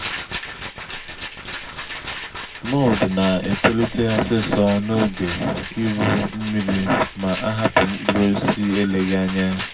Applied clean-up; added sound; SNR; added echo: none; Rattle; 11 dB; reverberation time 0.4 s.